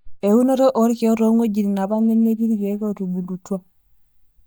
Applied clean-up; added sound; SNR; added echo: neural mask model DeepFilterNet 3.